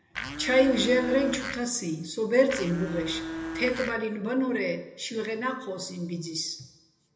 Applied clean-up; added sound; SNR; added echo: none; Domestic sounds, home sounds; 7 dB; reverberation time 0.8 s.